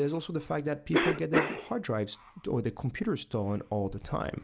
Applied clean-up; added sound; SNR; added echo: none; Cough; 4 dB; none.